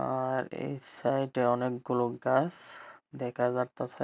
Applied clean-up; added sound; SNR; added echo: none; none; none; none.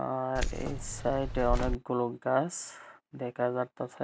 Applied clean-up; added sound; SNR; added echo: none; Keys jangling; 0 dB; none.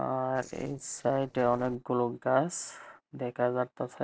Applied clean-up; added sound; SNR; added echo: neural separator model SepFormer DNS4.